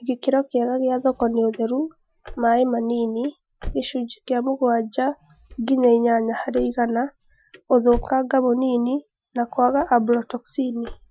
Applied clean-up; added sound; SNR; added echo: classical method Wiener filter.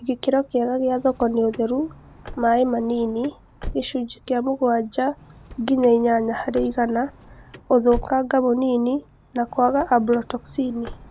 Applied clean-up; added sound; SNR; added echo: none; Car; 18 dB; none.